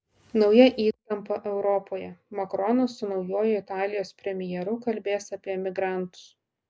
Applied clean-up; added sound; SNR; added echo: none; none; none; none.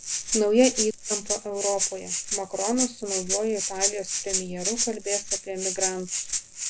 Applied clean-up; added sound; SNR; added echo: none; Rattle (instrument); 1 dB; none.